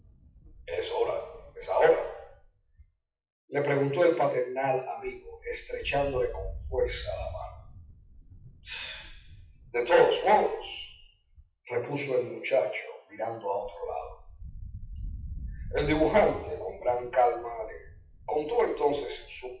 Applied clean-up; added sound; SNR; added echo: classical method WPE with log-MMSE.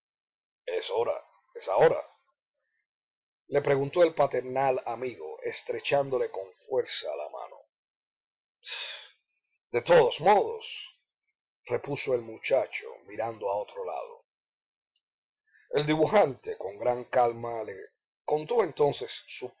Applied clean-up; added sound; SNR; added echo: none; none; none; none.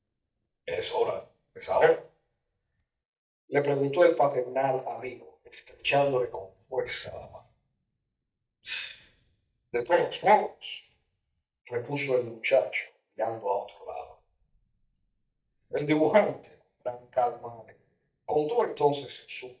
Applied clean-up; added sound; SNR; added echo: neural mask model DeepFilterNet 3.